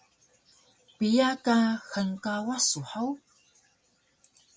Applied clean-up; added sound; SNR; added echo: none; none; none; none.